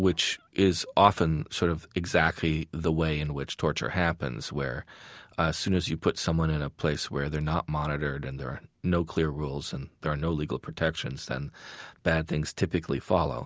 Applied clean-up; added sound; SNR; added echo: none; none; none; none.